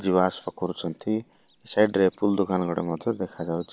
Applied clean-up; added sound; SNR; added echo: none; none; none; none.